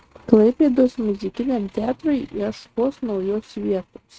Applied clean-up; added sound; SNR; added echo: neural mask model RNNoise.